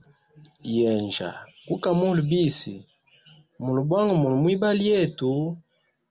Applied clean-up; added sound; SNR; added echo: none; none; none; none.